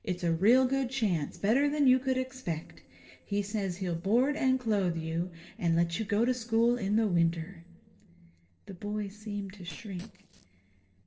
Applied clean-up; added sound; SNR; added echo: neural separator model SepFormer DNS4.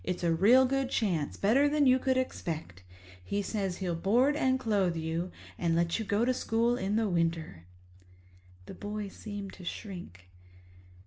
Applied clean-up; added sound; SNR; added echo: none; none; none; none.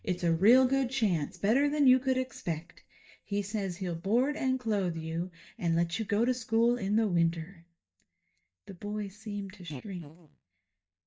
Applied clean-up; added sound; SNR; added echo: neural mask model DeepFilterNet 3.